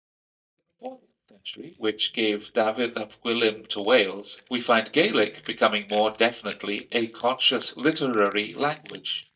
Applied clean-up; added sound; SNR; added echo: neural mask model DeepFilterNet 3.